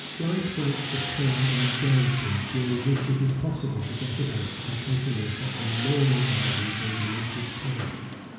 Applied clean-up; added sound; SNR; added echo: none; Tools; 6 dB; reverberation time 1.1 s.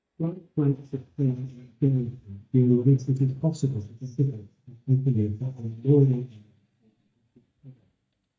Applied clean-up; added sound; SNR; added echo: neural mask model DeepFilterNet 3.